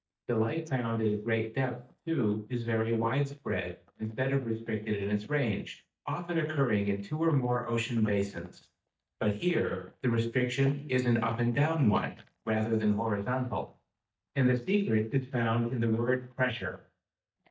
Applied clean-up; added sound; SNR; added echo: neural mask model DeepFilterNet 3.